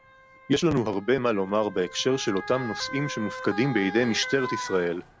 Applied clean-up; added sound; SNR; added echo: none; Motor vehicle (road) / Siren; 12 dB; none.